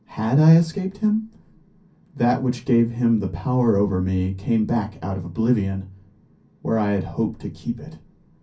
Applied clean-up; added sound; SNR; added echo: none; none; none; reverberation time 0.3 s.